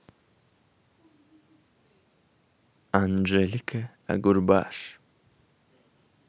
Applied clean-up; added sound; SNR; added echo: none; none; none; none.